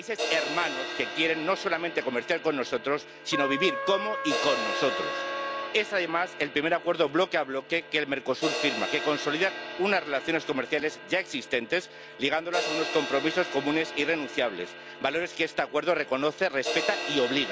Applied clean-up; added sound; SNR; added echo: none; Crash cymbal + Trumpet; 6 dB; none.